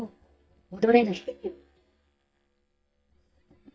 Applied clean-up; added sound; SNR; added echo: neural mask model DeepFilterNet 3.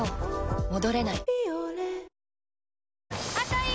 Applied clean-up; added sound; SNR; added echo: none; none; none; none.